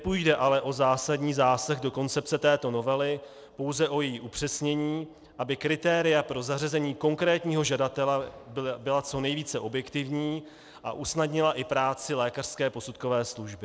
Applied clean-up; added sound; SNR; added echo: none; none; none; none.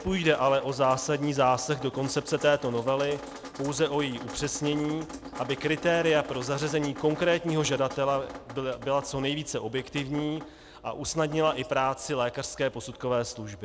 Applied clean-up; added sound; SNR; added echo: none; Drip; 15 dB; none.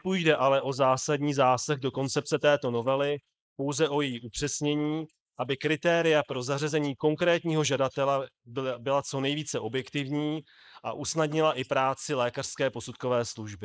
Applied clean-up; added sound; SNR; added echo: neural mask model Resemble Enhance denoiser.